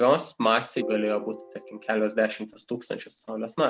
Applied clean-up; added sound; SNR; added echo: none; none; none; none.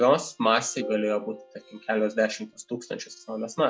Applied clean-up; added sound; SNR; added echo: classical method log-MMSE.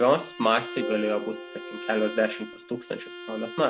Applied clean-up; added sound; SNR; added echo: none; Bowed string instrument; 12 dB; none.